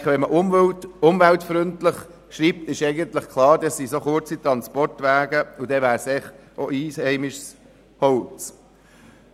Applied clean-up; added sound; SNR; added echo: none; none; none; none.